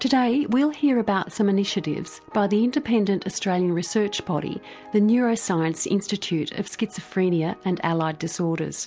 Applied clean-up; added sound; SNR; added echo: none; none; none; none.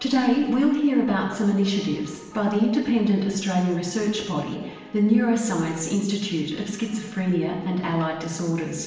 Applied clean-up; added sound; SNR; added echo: none; none; none; reverberation time 1.0 s.